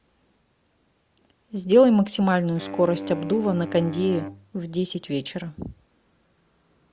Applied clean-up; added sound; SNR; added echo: none; Wind instrument, woodwind instrument; 11 dB; none.